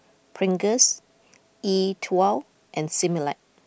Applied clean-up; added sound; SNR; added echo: none; none; none; none.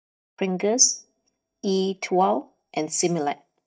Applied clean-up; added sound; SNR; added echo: neural mask model DeepFilterNet 3.